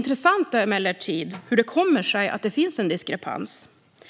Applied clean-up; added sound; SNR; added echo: none; none; none; none.